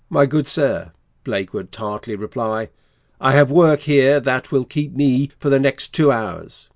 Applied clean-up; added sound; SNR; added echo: none; none; none; none.